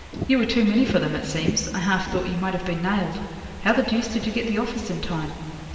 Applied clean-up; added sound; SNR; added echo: none; Fireworks / Ocean; 12 dB; reverberation time 2.3 s.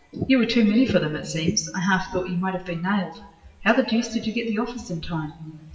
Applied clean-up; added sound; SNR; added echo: classical method WPE with log-MMSE.